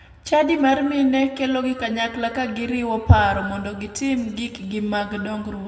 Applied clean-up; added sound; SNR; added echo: none; none; none; reverberation time 1.5 s.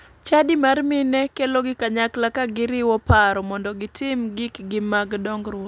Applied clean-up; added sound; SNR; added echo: none; none; none; none.